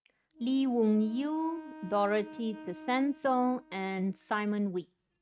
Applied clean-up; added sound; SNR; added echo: neural mask model RNNoise.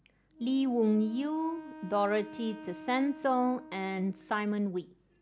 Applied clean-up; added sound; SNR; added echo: none; Wind instrument, woodwind instrument; 17 dB; none.